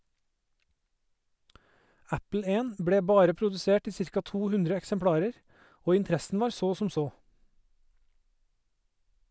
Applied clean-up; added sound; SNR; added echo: none; none; none; none.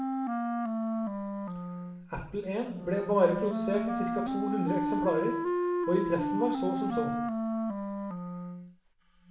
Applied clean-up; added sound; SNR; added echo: none; Wind instrument, woodwind instrument; -1 dB; reverberation time 0.5 s.